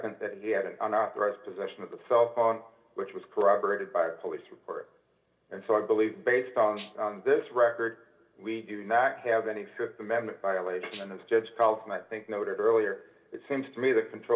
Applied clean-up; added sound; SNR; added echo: none; Rattle (instrument); 15 dB; reverberation time 0.6 s.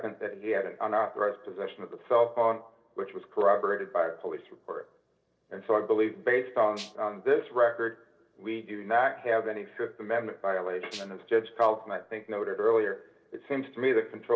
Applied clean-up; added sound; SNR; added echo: neural separator model SepFormer DNS4.